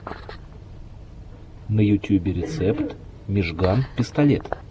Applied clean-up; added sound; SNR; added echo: none; none; none; none.